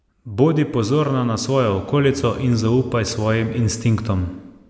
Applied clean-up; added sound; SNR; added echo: none; Bowed string instrument; 20 dB; none.